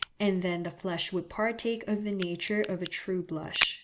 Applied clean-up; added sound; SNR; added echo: none; Crack; 4 dB; none.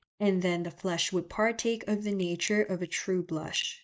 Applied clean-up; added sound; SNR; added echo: neural mask model DeepFilterNet 3.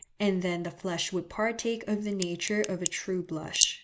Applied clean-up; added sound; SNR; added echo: neural mask model Resemble Enhance denoiser.